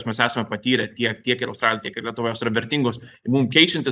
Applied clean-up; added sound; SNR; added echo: neural mask model Resemble Enhance denoiser.